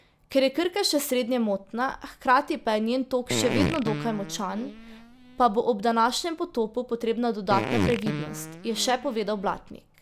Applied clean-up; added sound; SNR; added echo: none; Fart; 5 dB; none.